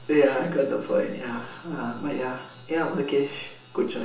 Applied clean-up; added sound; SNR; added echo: none; none; none; reverberation time 0.8 s.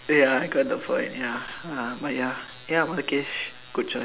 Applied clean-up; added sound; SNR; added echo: none; none; none; none.